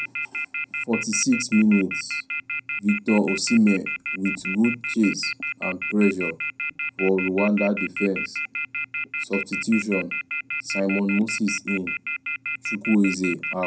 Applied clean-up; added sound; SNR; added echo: none; Telephone; 6 dB; reverberation time 0.2 s.